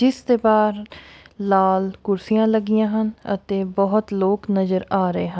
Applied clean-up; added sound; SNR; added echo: none; none; none; none.